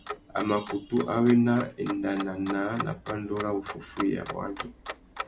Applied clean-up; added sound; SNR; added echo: none; Clock; 11 dB; none.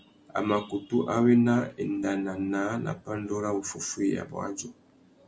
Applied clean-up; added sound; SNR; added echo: none; none; none; none.